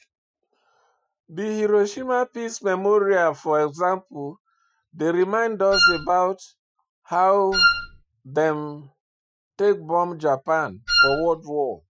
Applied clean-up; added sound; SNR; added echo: classical method Wiener filter.